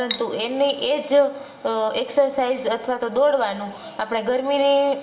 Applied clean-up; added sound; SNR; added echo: none; Cutlery, silverware; 11 dB; reverberation time 1.5 s.